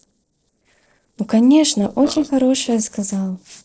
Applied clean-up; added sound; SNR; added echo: neural separator model SepFormer DNS4.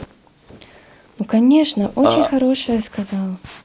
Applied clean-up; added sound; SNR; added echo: none; Burping, eructation; 1 dB; none.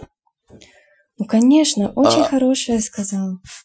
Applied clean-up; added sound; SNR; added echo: classical method Wiener filter.